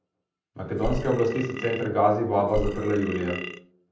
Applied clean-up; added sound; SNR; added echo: none; Burping, eructation; 7 dB; reverberation time 0.6 s.